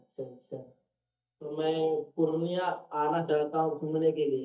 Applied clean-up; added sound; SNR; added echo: neural mask model DeepFilterNet 3.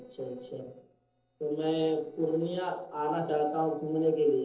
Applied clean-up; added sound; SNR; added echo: neural separator model SepFormer DNS4.